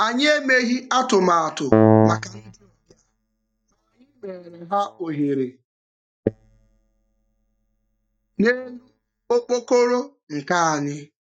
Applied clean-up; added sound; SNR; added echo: neural mask model DeepFilterNet 3.